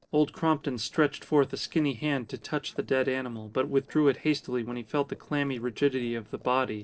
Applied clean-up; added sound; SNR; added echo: neural separator model SepFormer DNS4.